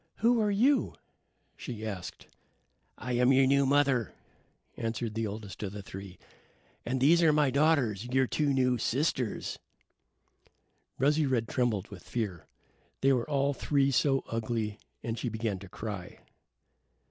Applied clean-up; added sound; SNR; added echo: none; none; none; none.